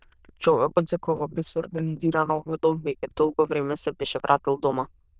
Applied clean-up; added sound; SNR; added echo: neural diffusion model UNIVERSE++.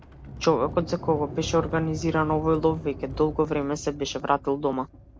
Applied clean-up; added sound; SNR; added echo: none; Sliding door; 12 dB; none.